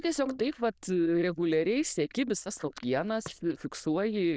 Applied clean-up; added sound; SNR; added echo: neural diffusion model UNIVERSE++.